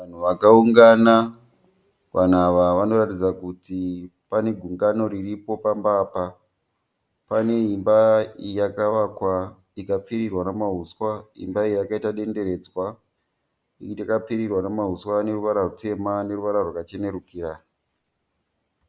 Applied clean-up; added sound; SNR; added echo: none; none; none; none.